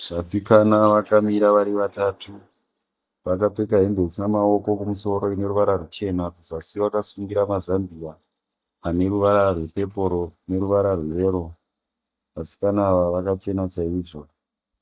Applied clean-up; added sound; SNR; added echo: neural mask model DeepFilterNet 3.